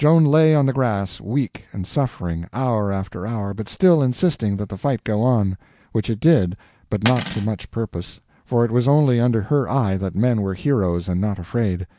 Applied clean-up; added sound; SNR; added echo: none; Cutlery, silverware; 13 dB; none.